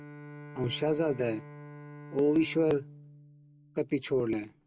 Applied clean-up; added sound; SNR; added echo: none; Bowed string instrument; 16 dB; none.